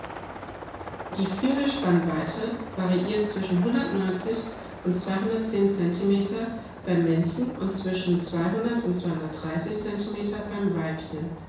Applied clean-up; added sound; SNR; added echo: none; Aircraft; 14 dB; reverberation time 0.7 s.